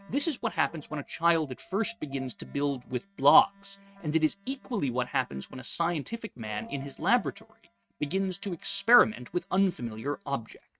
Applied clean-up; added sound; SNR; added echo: neural mask model RNNoise.